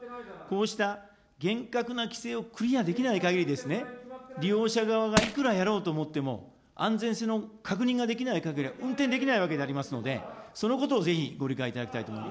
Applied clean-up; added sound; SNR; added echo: none; Crushing; 1 dB; none.